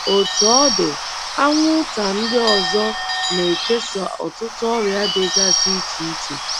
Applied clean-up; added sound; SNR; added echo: none; Bird / Bell; 1 dB; none.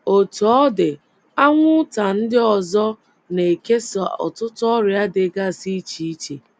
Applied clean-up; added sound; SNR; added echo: none; none; none; none.